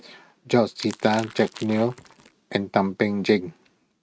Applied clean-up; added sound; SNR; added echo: neural mask model RNNoise.